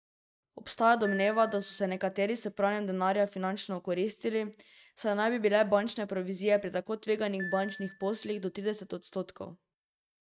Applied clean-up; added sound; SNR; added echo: neural mask model RNNoise.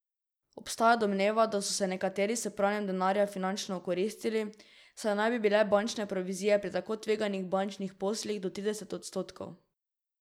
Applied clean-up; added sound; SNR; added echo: none; none; none; none.